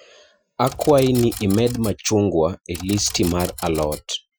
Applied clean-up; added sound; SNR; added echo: classical method Wiener filter.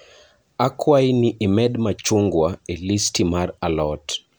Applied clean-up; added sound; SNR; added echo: none; none; none; none.